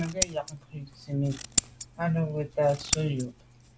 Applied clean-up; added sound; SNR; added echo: none; Scissors; 4 dB; none.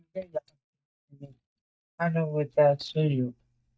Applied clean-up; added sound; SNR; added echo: neural mask model DeepFilterNet 3.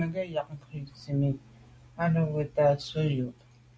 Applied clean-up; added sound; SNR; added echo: none; none; none; none.